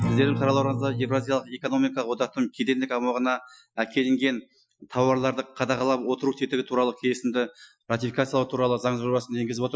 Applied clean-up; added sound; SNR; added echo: classical method Wiener filter.